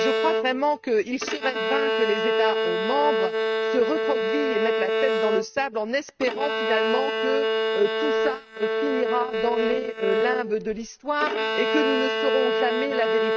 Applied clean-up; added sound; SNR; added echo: neural mask model RNNoise.